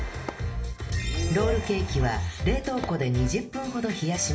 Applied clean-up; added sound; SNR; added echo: none; Tap / Hammer; 14 dB; reverberation time 0.5 s.